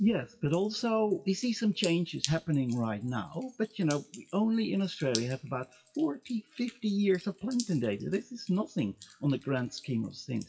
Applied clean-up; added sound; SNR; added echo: classical method WPE with log-MMSE.